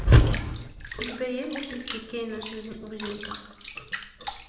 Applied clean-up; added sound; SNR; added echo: none; Bathtub (filling or washing) / Water; 9 dB; reverberation time 1.1 s.